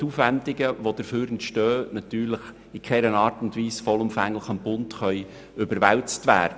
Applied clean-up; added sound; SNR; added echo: none; none; none; none.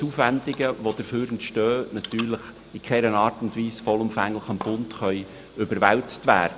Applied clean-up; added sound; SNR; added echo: none; Bathtub (filling or washing) / Water; 17 dB; none.